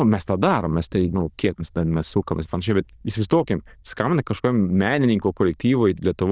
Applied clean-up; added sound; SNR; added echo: neural diffusion model UNIVERSE++.